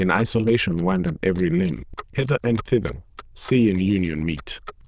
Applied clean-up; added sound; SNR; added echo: neural diffusion model UNIVERSE++.